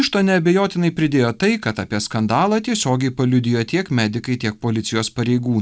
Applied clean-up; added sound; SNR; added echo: none; none; none; none.